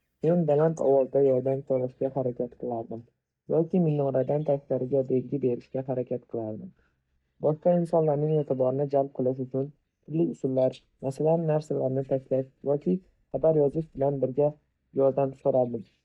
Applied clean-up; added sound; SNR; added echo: neural mask model DeepFilterNet 3.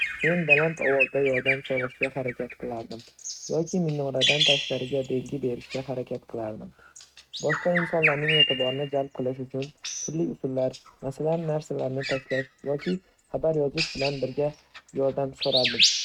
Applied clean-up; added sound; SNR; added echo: neural mask model RNNoise.